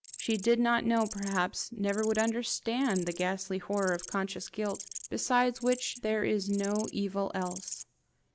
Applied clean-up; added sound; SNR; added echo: none; Insect; 15 dB; none.